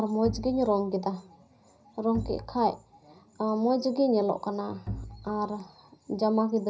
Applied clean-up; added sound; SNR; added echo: none; Bowed string instrument; 13 dB; reverberation time 0.4 s.